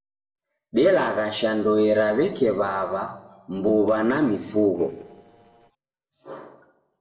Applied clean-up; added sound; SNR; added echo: neural separator model SepFormer DNS4.